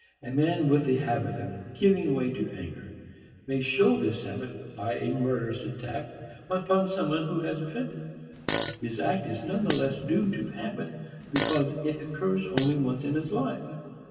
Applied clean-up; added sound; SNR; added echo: none; Fart; 4 dB; reverberation time 2.5 s.